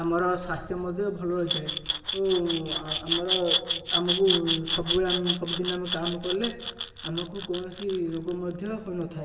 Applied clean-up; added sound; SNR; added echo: none; Glass; -1 dB; reverberation time 1.1 s.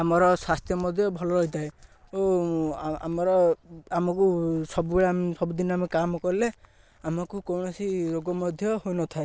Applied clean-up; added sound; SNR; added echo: none; none; none; none.